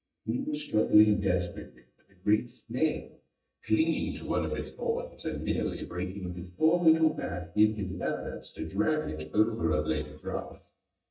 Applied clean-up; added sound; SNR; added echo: neural mask model DeepFilterNet 3.